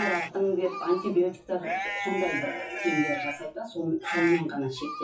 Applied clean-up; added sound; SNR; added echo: classical method WPE with log-MMSE.